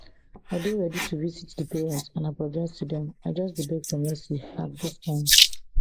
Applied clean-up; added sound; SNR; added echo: neural mask model Resemble Enhance denoiser.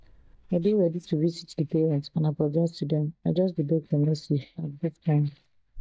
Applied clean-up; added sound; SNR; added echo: neural mask model DeepFilterNet 3.